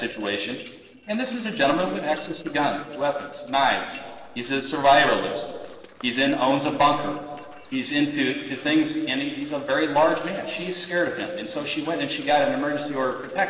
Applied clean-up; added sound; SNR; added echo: neural separator model SepFormer DNS4.